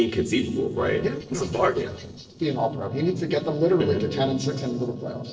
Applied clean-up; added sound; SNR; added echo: neural separator model SepFormer DNS4.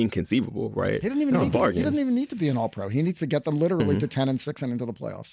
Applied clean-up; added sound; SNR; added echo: none; none; none; none.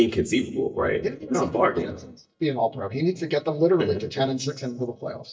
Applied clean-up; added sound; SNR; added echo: neural mask model DeepFilterNet 3.